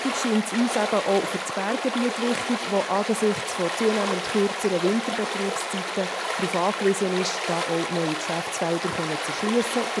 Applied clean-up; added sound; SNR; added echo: none; Stream; 3 dB; none.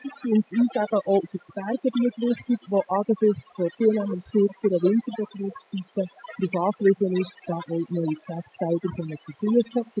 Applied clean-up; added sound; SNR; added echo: classical method spectral subtraction.